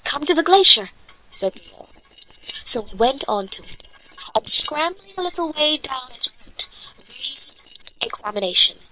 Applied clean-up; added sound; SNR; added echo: neural separator model SepFormer WHAM!.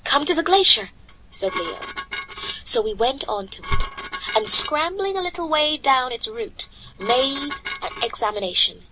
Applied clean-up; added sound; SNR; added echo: none; Dishes, pots, and pans; 11 dB; none.